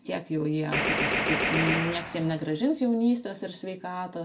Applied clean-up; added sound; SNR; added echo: none; Gunshot, gunfire; 0 dB; reverberation time 0.2 s.